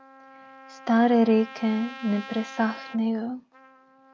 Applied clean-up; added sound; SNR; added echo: none; Trumpet; 18 dB; none.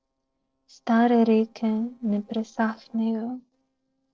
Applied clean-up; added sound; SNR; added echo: neural separator model SepFormer DNS4.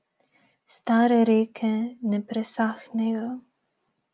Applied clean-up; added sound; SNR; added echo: none; none; none; none.